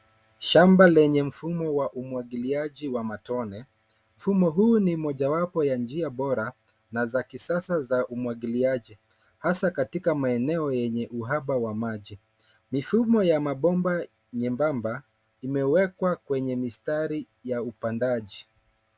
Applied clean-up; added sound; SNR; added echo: none; none; none; none.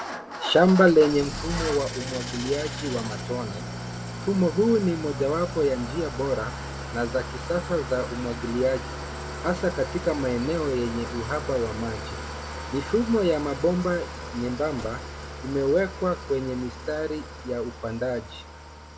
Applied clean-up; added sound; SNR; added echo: none; Idling / Engine starting; 8 dB; reverberation time 0.3 s.